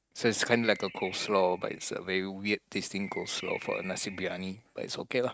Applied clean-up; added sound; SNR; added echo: neural mask model RNNoise.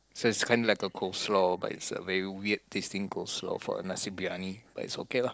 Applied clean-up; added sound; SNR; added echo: neural separator model SepFormer DNS4.